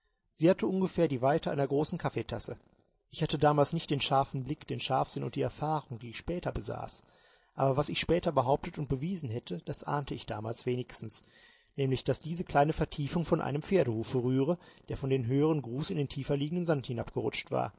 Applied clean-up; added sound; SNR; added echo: none; none; none; none.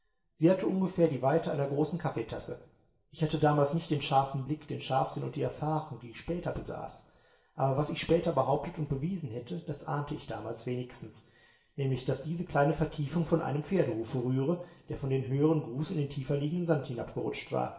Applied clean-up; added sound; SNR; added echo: none; none; none; reverberation time 0.6 s.